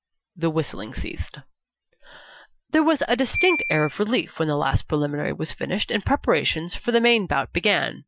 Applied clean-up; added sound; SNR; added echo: classical method Wiener filter.